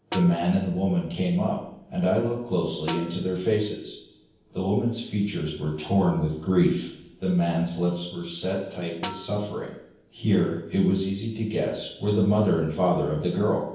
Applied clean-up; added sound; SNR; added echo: none; Snare drum; 14 dB; reverberation time 0.9 s.